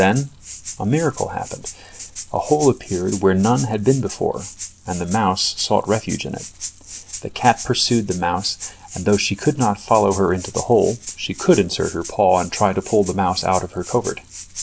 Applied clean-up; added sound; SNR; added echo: none; Rattle (instrument); 15 dB; none.